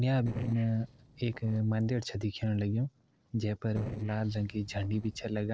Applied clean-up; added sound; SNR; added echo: neural separator model SepFormer DNS4.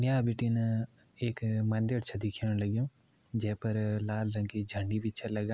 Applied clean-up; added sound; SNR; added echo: none; none; none; none.